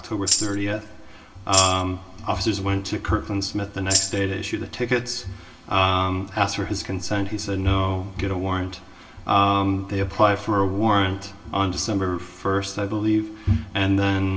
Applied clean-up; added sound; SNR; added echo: none; Tambourine; 2 dB; reverberation time 0.2 s.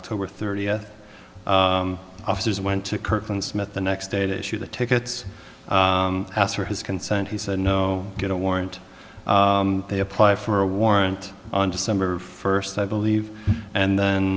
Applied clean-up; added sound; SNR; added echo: none; none; none; none.